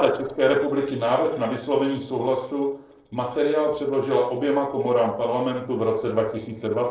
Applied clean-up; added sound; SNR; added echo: neural separator model SepFormer DNS4.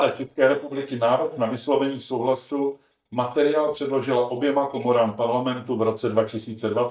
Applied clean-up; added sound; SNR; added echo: neural mask model DeepFilterNet 3.